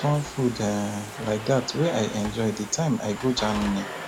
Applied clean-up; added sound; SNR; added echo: none; Domestic sounds, home sounds; 11 dB; none.